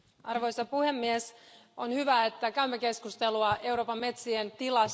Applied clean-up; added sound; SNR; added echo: none; Snare drum; 19 dB; none.